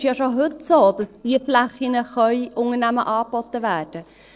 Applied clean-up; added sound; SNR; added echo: neural separator model SepFormer DNS4.